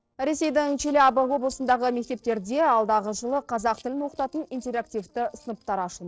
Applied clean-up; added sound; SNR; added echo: neural separator model SepFormer DNS4.